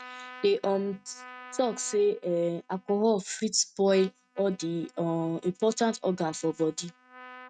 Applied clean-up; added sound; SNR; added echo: neural mask model RNNoise.